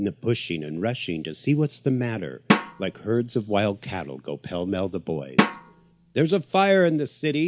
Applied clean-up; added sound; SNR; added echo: none; Drum; 2 dB; none.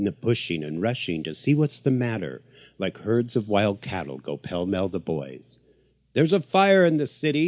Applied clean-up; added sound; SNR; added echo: none; none; none; none.